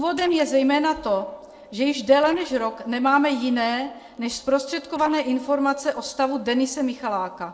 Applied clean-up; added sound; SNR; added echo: neural separator model SepFormer DNS4.